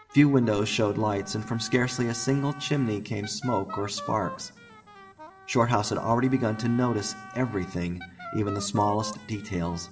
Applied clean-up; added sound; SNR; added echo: none; Wind instrument, woodwind instrument; 16 dB; reverberation time 2.3 s.